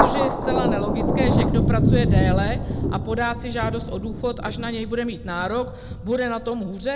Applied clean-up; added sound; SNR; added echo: none; Thunder; -4 dB; none.